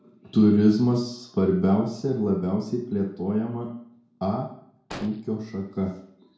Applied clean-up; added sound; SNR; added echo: none; Explosion; 17 dB; reverberation time 0.6 s.